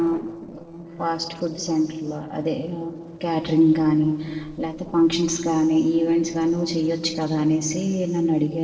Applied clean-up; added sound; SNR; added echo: neural separator model SepFormer DNS4.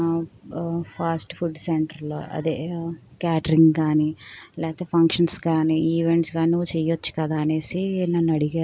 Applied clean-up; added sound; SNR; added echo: none; none; none; none.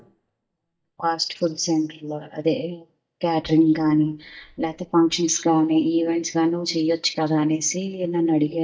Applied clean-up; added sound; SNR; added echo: neural mask model DeepFilterNet 3.